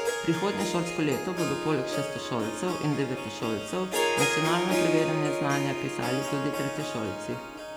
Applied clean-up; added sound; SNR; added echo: none; Harp; 1 dB; none.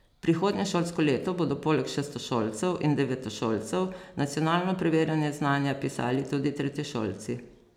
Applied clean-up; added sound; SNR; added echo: none; none; none; none.